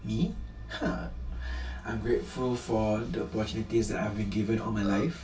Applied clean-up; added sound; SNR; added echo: none; Burping, eructation; 9 dB; reverberation time 0.2 s.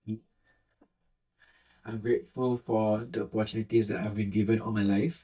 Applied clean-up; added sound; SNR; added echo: neural mask model DeepFilterNet 3.